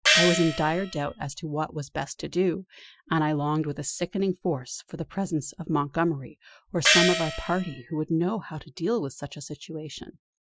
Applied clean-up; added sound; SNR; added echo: classical method Wiener filter.